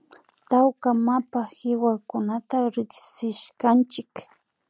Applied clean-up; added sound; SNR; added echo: none; none; none; none.